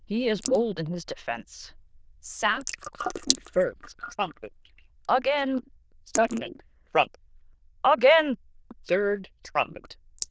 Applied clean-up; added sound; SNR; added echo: neural diffusion model UNIVERSE++.